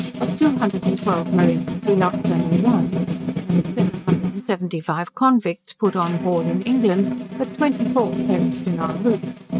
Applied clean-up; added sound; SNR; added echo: neural mask model RNNoise.